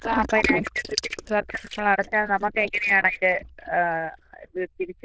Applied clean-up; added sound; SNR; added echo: neural diffusion model UNIVERSE++.